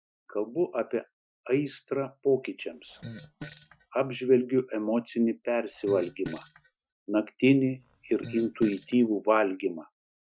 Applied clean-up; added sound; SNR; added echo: classical method Wiener filter.